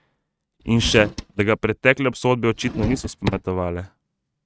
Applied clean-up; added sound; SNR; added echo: neural mask model RNNoise.